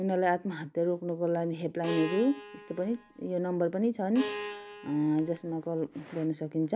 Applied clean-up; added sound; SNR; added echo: none; Bowed string instrument; 12 dB; none.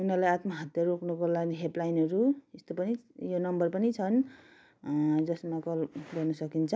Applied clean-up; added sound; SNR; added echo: none; none; none; none.